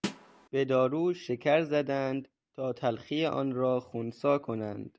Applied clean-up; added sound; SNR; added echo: none; Snare drum; 8 dB; none.